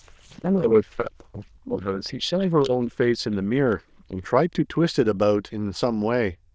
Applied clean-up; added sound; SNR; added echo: neural diffusion model UNIVERSE++.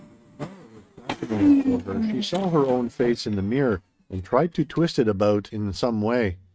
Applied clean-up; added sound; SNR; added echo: neural mask model RNNoise.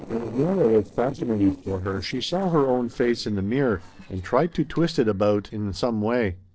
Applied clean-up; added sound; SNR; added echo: neural separator model SepFormer DNS4.